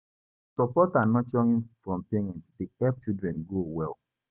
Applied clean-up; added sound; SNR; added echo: none; none; none; none.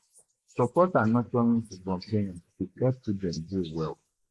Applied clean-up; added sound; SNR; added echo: neural mask model Resemble Enhance denoiser.